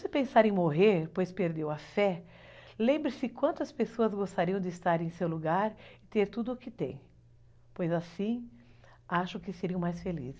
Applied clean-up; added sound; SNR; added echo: none; none; none; none.